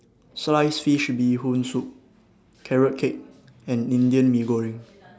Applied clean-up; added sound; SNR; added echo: none; none; none; none.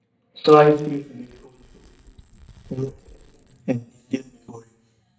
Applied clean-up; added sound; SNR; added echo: neural mask model DeepFilterNet 3.